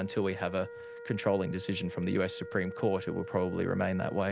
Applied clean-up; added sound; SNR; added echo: none; Wind instrument, woodwind instrument; 12 dB; none.